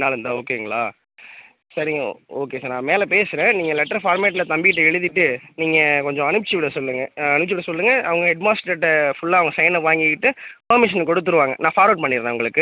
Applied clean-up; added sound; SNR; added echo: none; none; none; none.